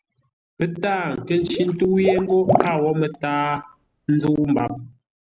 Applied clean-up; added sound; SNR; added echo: none; Water / Liquid; 5 dB; none.